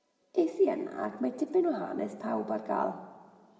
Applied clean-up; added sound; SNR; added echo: none; none; none; reverberation time 1.2 s.